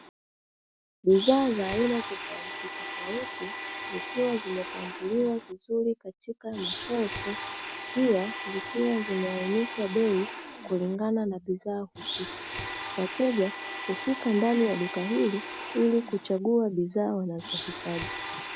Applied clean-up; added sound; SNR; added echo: none; Domestic sounds, home sounds; 9 dB; none.